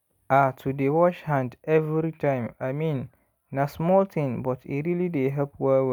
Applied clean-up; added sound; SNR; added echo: none; none; none; none.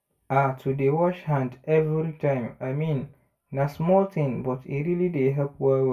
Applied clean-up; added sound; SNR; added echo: none; none; none; reverberation time 0.2 s.